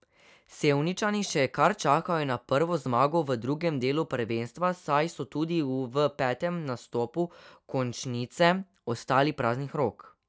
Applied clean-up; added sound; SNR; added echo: none; none; none; none.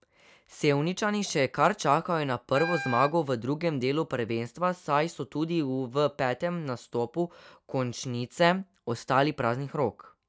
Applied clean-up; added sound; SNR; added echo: none; Wind instrument, woodwind instrument; 9 dB; none.